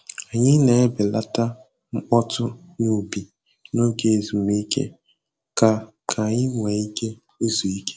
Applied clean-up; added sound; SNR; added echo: none; none; none; none.